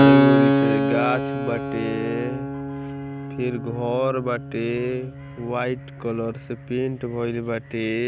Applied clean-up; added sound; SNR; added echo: none; Keyboard (musical); -3 dB; none.